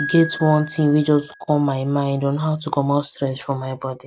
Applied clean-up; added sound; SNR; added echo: neural mask model RNNoise.